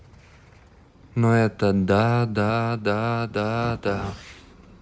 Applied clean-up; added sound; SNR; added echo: none; none; none; none.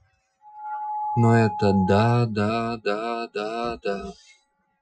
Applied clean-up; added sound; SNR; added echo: classical method Wiener filter.